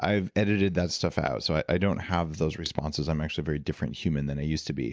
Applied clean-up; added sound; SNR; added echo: none; none; none; none.